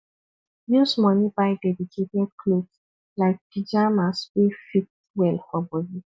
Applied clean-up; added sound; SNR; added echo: none; none; none; none.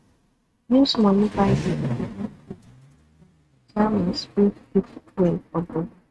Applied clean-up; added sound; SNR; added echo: neural mask model RNNoise.